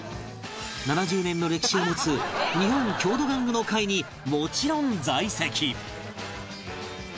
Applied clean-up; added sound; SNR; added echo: none; none; none; none.